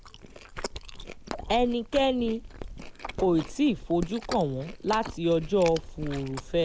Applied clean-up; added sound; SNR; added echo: none; Chewing, mastication; 11 dB; none.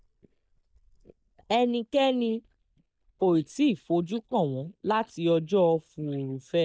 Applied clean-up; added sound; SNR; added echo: neural mask model DeepFilterNet 3.